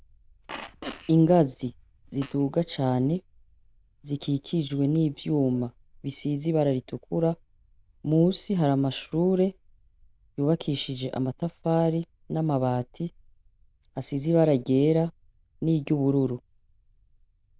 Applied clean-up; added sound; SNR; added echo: neural diffusion model UNIVERSE++.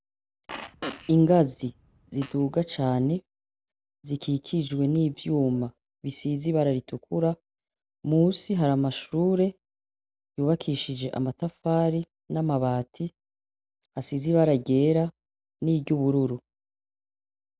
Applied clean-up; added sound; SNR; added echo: none; Fart; 15 dB; none.